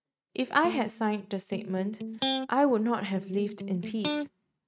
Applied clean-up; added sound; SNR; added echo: neural mask model RNNoise.